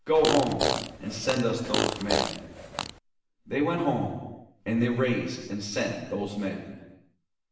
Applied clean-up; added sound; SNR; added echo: none; Fart; 1 dB; reverberation time 1.0 s.